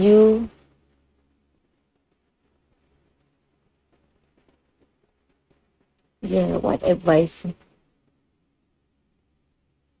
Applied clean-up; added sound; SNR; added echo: neural mask model RNNoise.